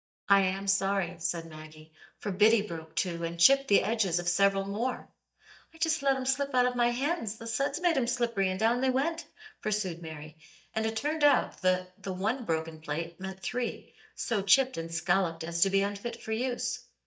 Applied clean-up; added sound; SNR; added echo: neural mask model DeepFilterNet 3.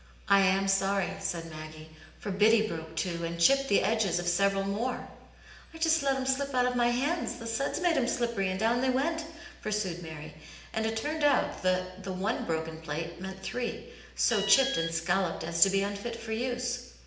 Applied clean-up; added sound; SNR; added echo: none; Alarm; 7 dB; reverberation time 0.8 s.